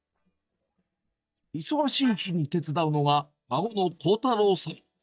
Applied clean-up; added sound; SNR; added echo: neural mask model DeepFilterNet 3.